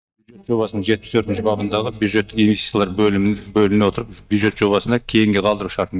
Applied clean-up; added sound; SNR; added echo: neural mask model DeepFilterNet 3.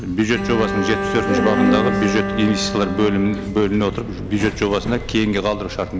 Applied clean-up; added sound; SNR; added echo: none; Subway, metro, underground + Bowed string instrument; 3 dB; none.